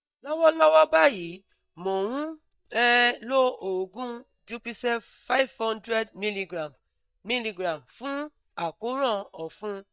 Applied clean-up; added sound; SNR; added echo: neural mask model DeepFilterNet 3.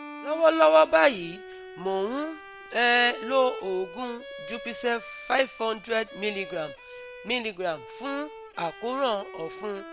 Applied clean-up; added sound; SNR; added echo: none; Bowed string instrument; 15 dB; none.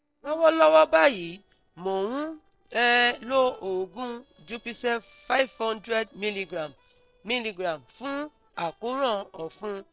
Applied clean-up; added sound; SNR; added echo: neural separator model SepFormer DNS4.